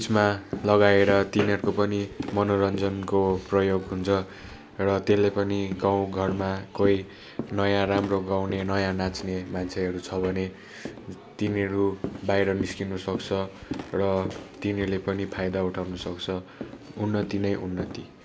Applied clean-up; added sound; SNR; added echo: none; Walk, footsteps; 14 dB; none.